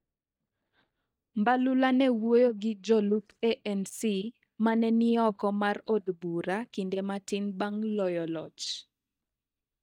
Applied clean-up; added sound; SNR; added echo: neural mask model DeepFilterNet 3.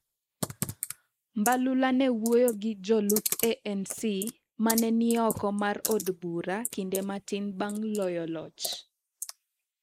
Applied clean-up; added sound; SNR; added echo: neural mask model Resemble Enhance denoiser.